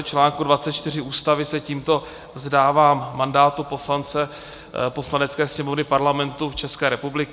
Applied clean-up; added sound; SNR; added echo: none; none; none; none.